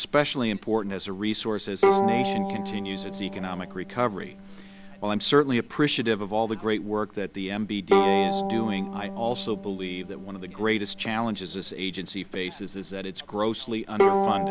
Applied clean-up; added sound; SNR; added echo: none; Bowed string instrument; 2 dB; none.